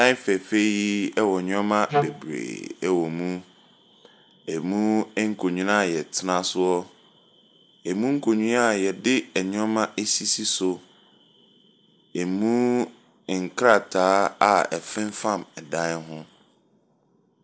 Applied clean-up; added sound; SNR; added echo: none; Wind instrument, woodwind instrument; 1 dB; none.